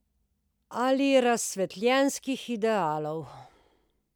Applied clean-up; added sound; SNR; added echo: none; none; none; none.